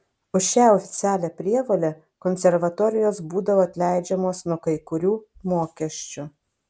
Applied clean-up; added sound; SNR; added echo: none; none; none; none.